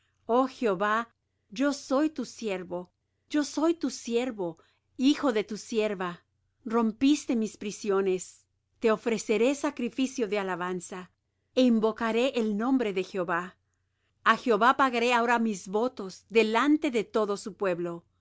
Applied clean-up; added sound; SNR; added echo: none; none; none; none.